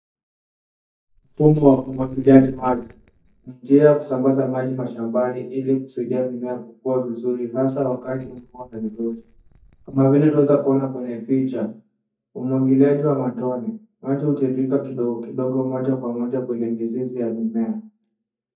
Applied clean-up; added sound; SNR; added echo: neural mask model DeepFilterNet 3.